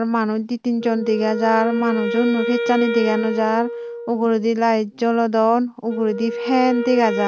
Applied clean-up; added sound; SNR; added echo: none; Wind instrument, woodwind instrument; 7 dB; none.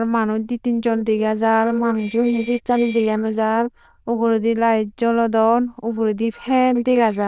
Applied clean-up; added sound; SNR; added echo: neural diffusion model UNIVERSE++.